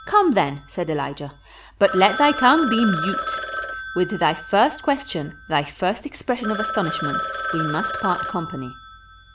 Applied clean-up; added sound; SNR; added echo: none; Telephone; 7 dB; none.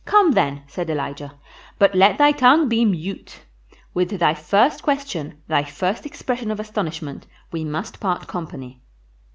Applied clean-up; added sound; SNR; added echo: none; none; none; none.